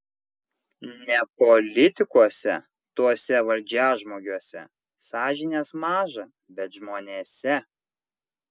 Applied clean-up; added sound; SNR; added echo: none; none; none; none.